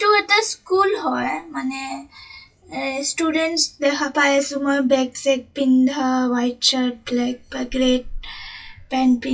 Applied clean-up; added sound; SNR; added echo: classical method WPE with log-MMSE.